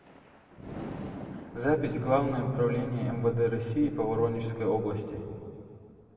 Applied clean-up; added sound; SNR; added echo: none; Thunder; 15 dB; reverberation time 2.2 s.